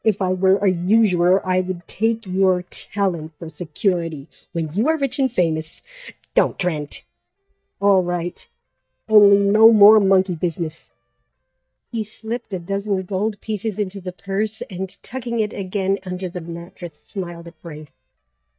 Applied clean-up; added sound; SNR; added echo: neural mask model DeepFilterNet 3.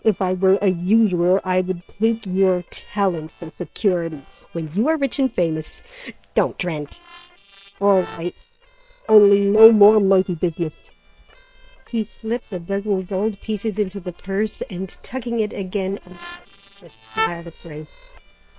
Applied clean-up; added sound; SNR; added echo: neural separator model SepFormer WHAM!.